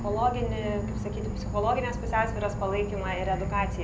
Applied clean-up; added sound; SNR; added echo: none; Insect / Frog; 2 dB; reverberation time 0.4 s.